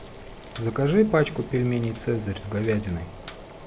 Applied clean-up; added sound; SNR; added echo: none; Boiling; 17 dB; none.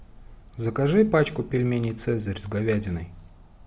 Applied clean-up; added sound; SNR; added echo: none; none; none; none.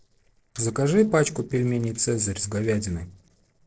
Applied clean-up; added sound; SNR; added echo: neural separator model SepFormer DNS4.